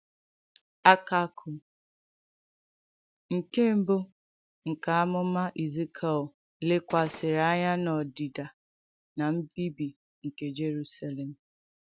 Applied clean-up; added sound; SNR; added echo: none; Gunshot, gunfire; 13 dB; none.